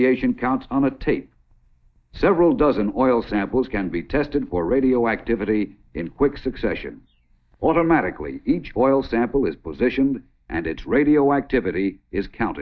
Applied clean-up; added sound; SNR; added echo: neural mask model DeepFilterNet 3.